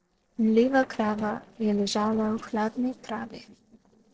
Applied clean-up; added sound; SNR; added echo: neural separator model SepFormer DNS4.